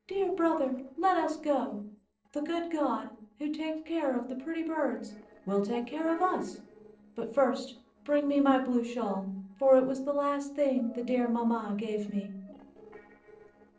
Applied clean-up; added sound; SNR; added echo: neural separator model SepFormer DNS4.